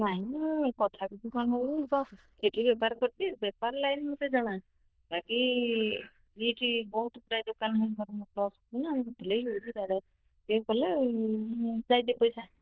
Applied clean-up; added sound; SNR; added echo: neural diffusion model UNIVERSE++.